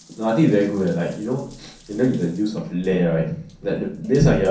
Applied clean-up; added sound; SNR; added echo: none; Drip / Trickle, dribble / Bathtub (filling or washing) / Water tap, faucet; 19 dB; reverberation time 0.6 s.